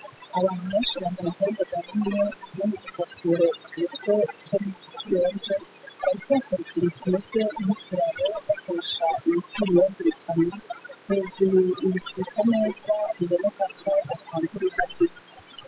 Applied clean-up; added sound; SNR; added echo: classical method spectral subtraction.